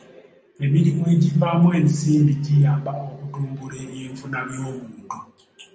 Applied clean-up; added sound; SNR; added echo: none; none; none; none.